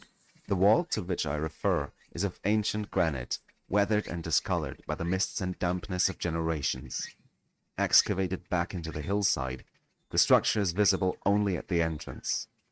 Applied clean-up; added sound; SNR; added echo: neural mask model RNNoise.